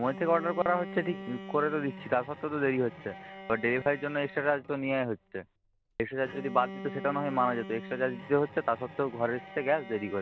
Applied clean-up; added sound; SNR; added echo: none; Bowed string instrument; 13 dB; none.